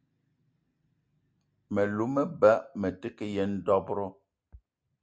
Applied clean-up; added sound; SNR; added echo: none; none; none; none.